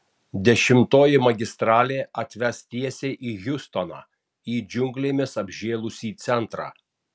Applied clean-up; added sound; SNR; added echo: none; none; none; none.